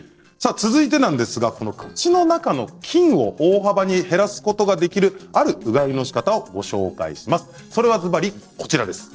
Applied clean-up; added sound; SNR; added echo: neural separator model SepFormer DNS4.